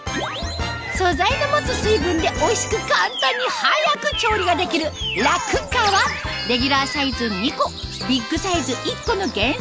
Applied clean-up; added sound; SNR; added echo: none; Bird; 15 dB; none.